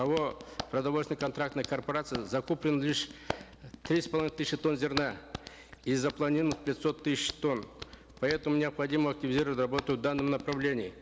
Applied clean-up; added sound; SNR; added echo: none; Hands; 14 dB; none.